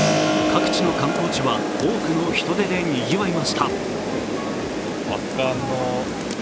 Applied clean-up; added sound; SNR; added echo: none; Rain + Keyboard (musical); -2 dB; none.